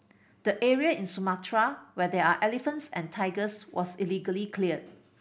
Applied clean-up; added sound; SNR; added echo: none; none; none; none.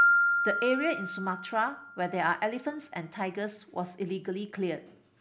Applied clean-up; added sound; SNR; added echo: none; Piano; 0 dB; none.